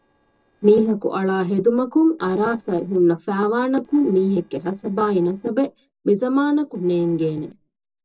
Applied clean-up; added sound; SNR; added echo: neural separator model SepFormer DNS4.